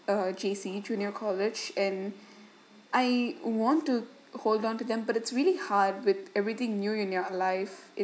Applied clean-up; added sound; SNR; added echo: none; none; none; none.